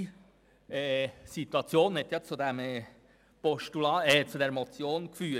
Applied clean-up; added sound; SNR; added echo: none; none; none; none.